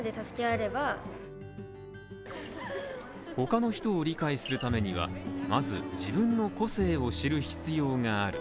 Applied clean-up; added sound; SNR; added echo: none; none; none; none.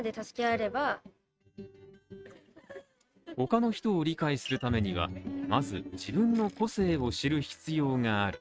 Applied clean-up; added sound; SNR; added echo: neural mask model RNNoise.